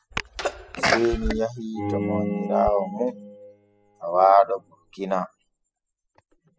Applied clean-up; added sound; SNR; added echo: classical method spectral subtraction.